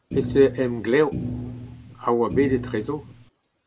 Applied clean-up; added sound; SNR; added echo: none; Thump, thud; 8 dB; none.